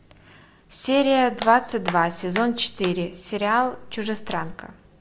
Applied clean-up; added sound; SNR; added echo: none; Hands; 13 dB; none.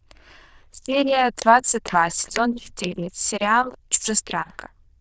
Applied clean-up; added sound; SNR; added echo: neural diffusion model UNIVERSE++.